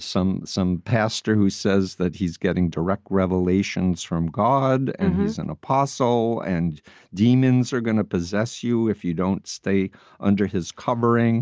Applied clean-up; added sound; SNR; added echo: none; none; none; none.